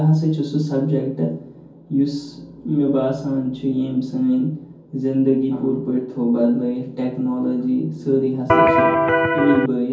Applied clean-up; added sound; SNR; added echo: none; Electric guitar; -5 dB; reverberation time 0.6 s.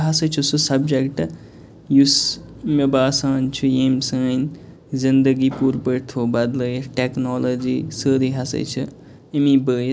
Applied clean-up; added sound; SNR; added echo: none; none; none; none.